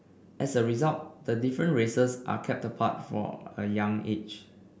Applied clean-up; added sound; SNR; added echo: none; none; none; none.